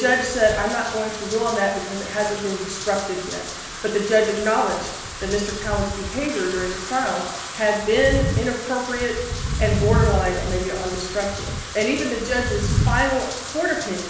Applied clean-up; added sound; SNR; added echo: none; Wind / Rain; 4 dB; reverberation time 1.1 s.